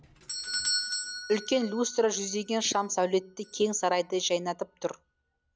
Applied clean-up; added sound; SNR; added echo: none; Doorbell; 8 dB; none.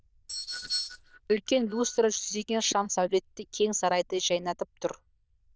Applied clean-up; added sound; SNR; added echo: neural diffusion model UNIVERSE++.